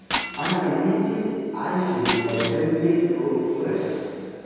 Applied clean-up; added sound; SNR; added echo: none; Shatter; 6 dB; reverberation time 2.2 s.